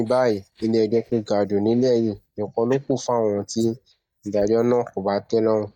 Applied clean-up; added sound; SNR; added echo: neural mask model DeepFilterNet 3.